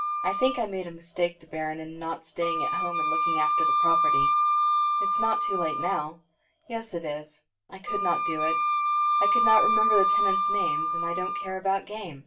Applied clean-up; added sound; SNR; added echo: none; Wind instrument, woodwind instrument; -5 dB; reverberation time 0.2 s.